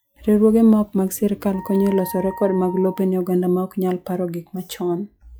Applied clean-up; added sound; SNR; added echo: classical method log-MMSE.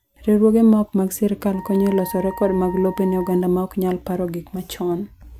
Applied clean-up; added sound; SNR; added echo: none; Wind instrument, woodwind instrument; 17 dB; none.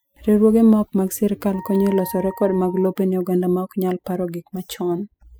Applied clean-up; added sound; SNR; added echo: classical method spectral subtraction.